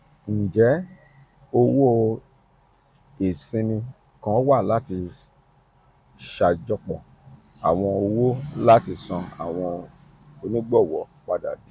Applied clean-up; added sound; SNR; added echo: none; none; none; none.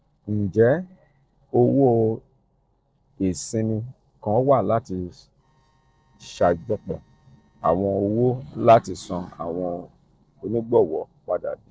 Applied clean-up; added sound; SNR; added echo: neural separator model SepFormer DNS4.